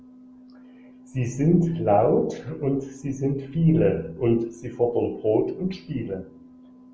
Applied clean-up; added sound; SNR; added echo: none; none; none; none.